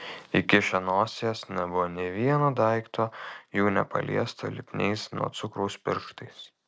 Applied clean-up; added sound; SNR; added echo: none; none; none; none.